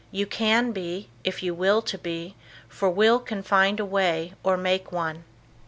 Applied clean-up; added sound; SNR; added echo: none; none; none; none.